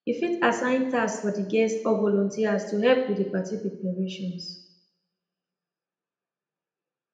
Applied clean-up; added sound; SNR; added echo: none; none; none; reverberation time 0.7 s.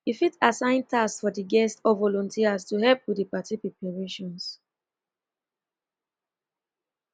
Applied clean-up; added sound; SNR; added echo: none; none; none; none.